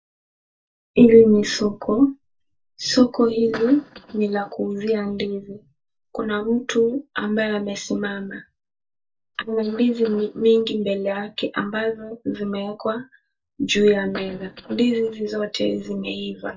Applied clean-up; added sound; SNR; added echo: neural mask model DeepFilterNet 3.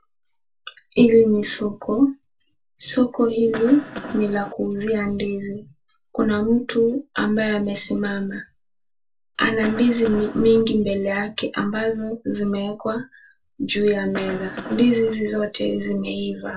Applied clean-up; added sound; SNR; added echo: none; Cough; 12 dB; reverberation time 0.2 s.